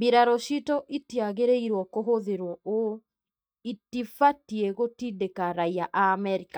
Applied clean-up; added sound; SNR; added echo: neural mask model DeepFilterNet 3.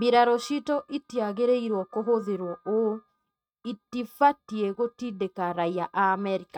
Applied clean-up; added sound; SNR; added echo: neural mask model RNNoise.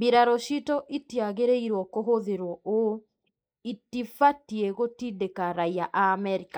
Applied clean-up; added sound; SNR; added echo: neural mask model Resemble Enhance denoiser.